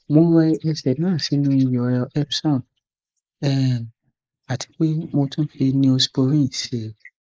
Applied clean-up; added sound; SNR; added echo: neural mask model Resemble Enhance denoiser.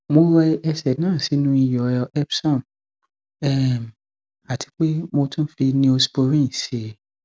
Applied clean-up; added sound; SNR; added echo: none; none; none; none.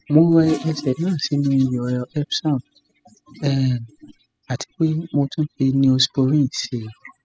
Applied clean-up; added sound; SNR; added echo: classical method spectral subtraction.